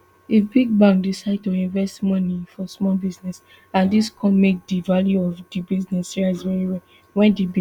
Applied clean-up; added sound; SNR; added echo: none; none; none; none.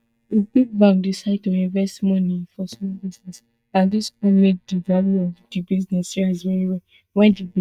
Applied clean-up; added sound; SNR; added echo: neural mask model DeepFilterNet 3.